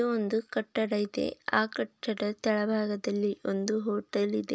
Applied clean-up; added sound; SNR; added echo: none; none; none; none.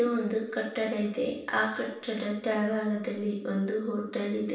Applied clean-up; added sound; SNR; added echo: none; none; none; reverberation time 0.7 s.